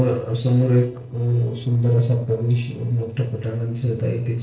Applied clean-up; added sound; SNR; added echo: neural separator model SepFormer DNS4.